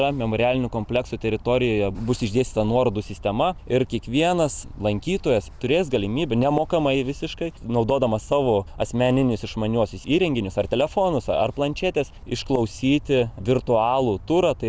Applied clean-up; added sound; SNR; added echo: none; none; none; none.